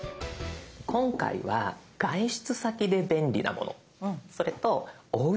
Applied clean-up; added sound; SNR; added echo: none; none; none; none.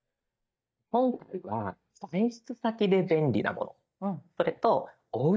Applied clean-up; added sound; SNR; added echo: neural mask model DeepFilterNet 3.